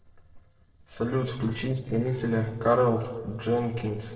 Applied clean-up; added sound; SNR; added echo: neural separator model SepFormer DNS4.